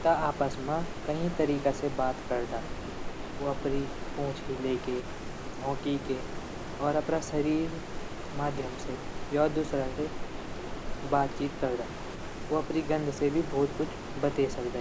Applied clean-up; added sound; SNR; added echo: none; Stream; 5 dB; none.